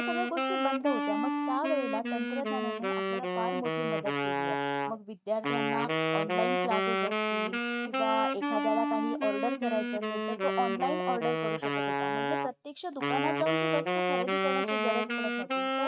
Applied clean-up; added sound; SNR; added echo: neural mask model RNNoise.